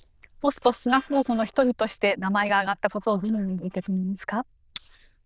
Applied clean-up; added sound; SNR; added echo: neural diffusion model UNIVERSE++.